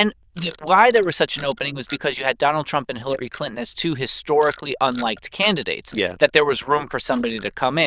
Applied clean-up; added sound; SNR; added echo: neural diffusion model UNIVERSE++.